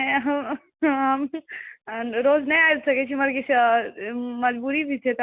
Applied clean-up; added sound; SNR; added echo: none; none; none; none.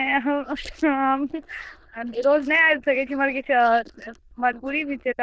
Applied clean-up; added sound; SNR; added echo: neural diffusion model UNIVERSE++.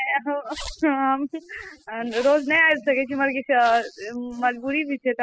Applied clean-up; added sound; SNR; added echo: classical method spectral subtraction.